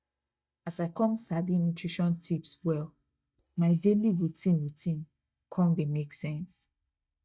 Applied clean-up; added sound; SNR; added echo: neural mask model DeepFilterNet 3.